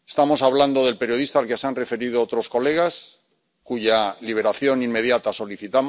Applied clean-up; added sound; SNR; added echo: none; none; none; none.